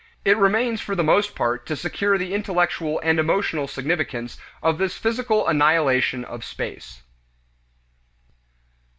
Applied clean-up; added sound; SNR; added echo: none; none; none; none.